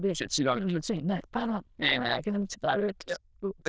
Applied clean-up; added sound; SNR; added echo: neural diffusion model UNIVERSE++.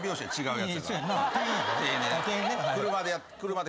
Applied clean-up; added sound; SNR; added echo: none; Bowed string instrument; 16 dB; none.